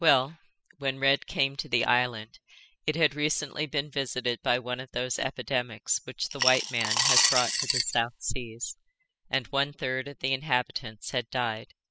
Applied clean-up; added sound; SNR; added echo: classical method spectral subtraction.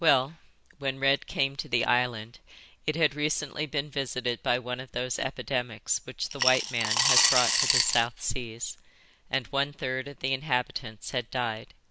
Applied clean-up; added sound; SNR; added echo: none; Coin (dropping) / Glass; -4 dB; none.